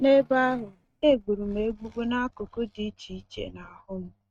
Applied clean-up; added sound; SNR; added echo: neural mask model RNNoise.